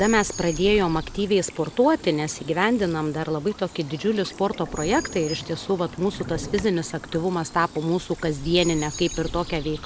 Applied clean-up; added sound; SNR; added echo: none; Stream / Bird vocalization, bird call, bird song; 13 dB; none.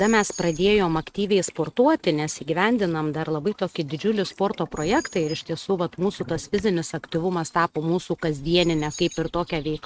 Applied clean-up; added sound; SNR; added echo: neural mask model RNNoise.